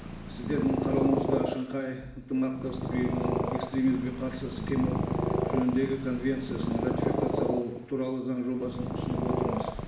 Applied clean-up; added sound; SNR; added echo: none; Purr; 1 dB; reverberation time 0.8 s.